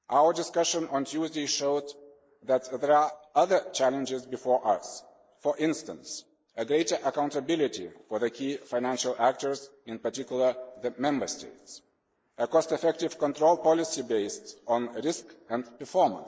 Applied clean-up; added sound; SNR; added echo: neural mask model Resemble Enhance denoiser.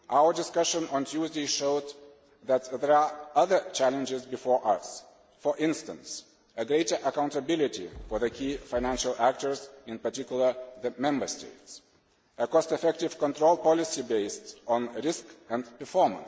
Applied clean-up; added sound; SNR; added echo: none; Fireworks; 18 dB; none.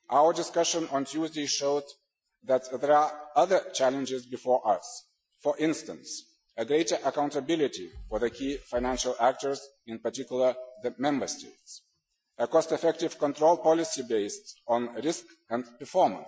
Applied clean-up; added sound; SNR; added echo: classical method Wiener filter.